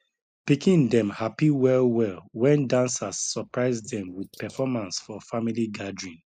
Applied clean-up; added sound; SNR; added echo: neural mask model Resemble Enhance denoiser.